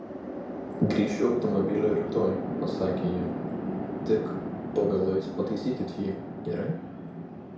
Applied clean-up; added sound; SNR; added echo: none; Chatter / Traffic noise, roadway noise / Train; 4 dB; reverberation time 0.6 s.